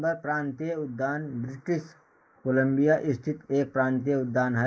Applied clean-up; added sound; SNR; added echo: neural mask model Resemble Enhance denoiser.